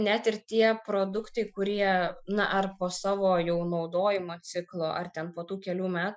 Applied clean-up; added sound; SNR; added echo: classical method Wiener filter.